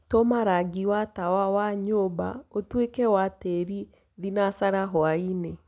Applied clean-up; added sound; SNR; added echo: none; none; none; none.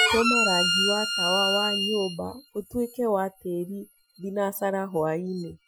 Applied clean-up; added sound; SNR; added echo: classical method Wiener filter.